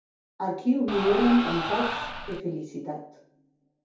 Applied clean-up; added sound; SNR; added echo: none; Crowd; 4 dB; reverberation time 0.6 s.